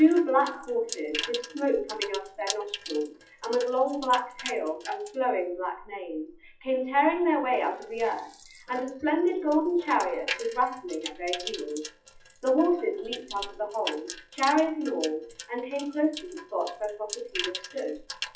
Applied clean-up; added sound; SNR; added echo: classical method WPE with log-MMSE.